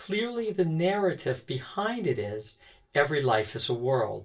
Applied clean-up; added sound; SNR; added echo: neural separator model SepFormer DNS4.